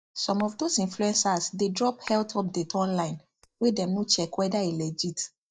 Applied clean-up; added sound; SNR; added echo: neural mask model DeepFilterNet 3.